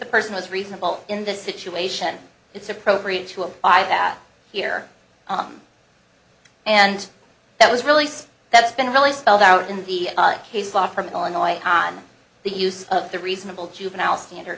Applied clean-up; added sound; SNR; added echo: none; none; none; none.